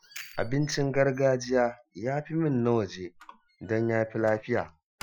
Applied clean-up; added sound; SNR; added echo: classical method Wiener filter.